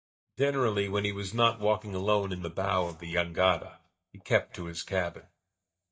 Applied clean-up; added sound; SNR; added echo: neural mask model DeepFilterNet 3.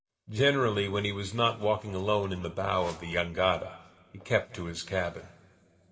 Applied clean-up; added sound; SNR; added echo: none; Whoosh, swoosh, swish; 18 dB; reverberation time 1.7 s.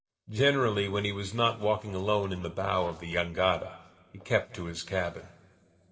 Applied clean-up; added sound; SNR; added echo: neural separator model SepFormer DNS4.